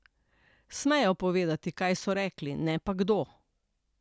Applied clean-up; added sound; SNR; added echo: none; none; none; none.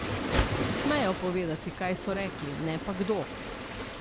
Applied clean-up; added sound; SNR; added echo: none; Waves, surf; 1 dB; none.